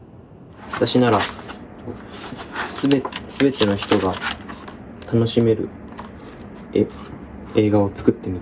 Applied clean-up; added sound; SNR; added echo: none; none; none; none.